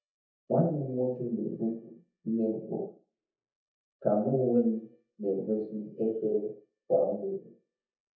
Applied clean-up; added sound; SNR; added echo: neural mask model DeepFilterNet 3.